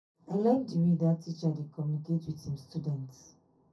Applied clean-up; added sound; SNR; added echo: none; none; none; reverberation time 0.3 s.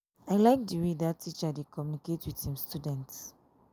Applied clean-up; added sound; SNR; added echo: none; none; none; none.